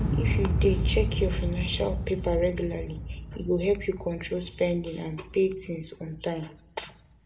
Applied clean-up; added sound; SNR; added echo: none; Explosion; 2 dB; reverberation time 0.7 s.